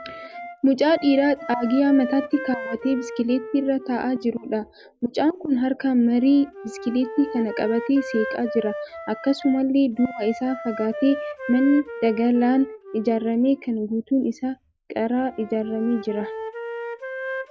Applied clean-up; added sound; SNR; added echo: none; Wind instrument, woodwind instrument; 12 dB; none.